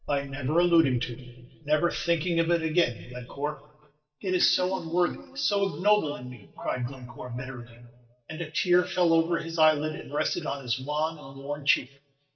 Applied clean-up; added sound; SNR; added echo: neural mask model DeepFilterNet 3.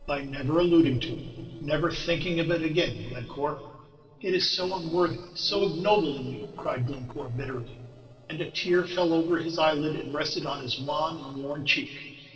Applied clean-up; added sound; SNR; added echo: neural separator model SepFormer DNS4.